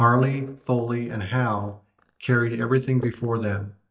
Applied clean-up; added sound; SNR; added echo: neural mask model DeepFilterNet 3.